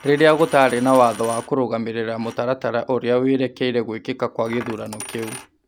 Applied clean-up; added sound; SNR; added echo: none; Coin (dropping); 19 dB; none.